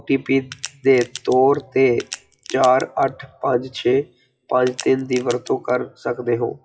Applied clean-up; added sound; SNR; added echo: classical method WPE with log-MMSE.